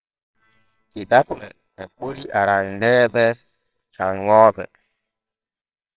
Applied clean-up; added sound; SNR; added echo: neural separator model SepFormer WHAMR!.